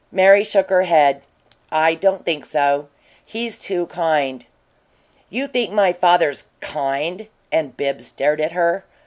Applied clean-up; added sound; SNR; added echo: none; none; none; none.